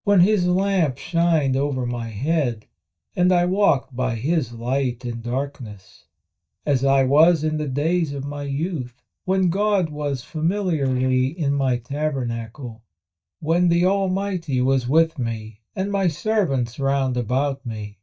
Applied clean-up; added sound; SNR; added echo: neural mask model DeepFilterNet 3.